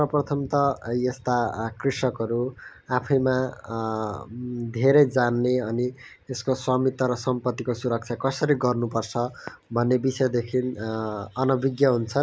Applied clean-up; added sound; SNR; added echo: none; none; none; none.